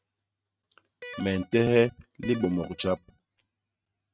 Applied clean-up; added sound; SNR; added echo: neural mask model RNNoise.